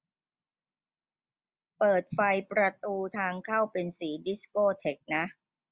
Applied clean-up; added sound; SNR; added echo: none; none; none; none.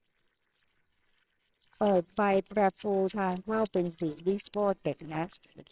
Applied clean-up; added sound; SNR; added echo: neural separator model SepFormer WHAMR!.